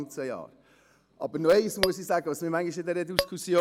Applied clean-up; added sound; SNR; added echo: none; Tap / Glass; 2 dB; none.